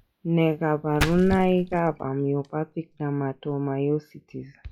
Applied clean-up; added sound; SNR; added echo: classical method log-MMSE.